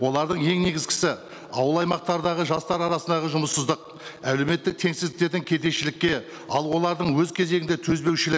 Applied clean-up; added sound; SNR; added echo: none; none; none; none.